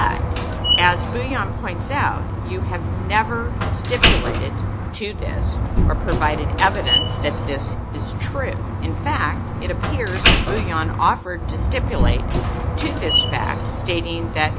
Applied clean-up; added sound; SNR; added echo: none; Slam; -4 dB; none.